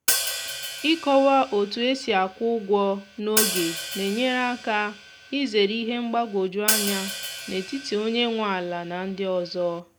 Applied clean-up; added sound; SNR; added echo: none; Hi-hat; 6 dB; none.